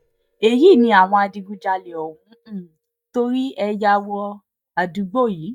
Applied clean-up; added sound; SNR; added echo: neural mask model DeepFilterNet 3.